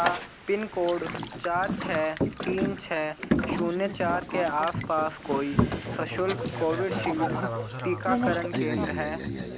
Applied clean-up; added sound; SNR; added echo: none; Boat, Water vehicle; 1 dB; none.